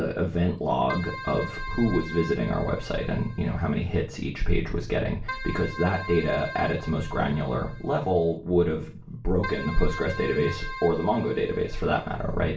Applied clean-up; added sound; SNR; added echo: none; Keyboard (musical); 13 dB; reverberation time 0.3 s.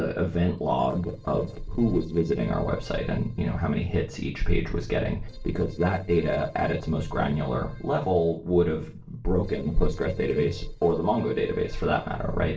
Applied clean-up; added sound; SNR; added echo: neural separator model SepFormer DNS4.